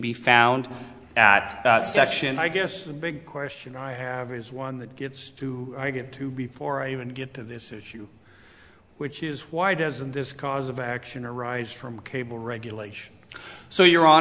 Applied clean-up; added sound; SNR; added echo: none; none; none; none.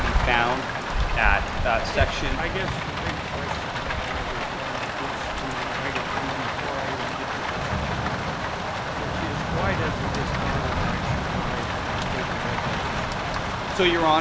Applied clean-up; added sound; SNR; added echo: none; Rain; -3 dB; none.